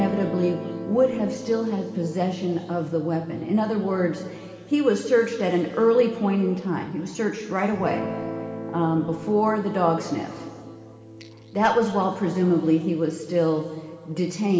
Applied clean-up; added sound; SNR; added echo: none; Guitar; 14 dB; reverberation time 2.1 s.